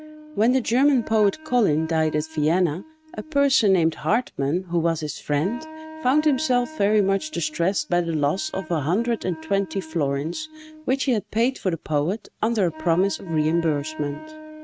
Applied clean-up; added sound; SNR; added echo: neural mask model RNNoise.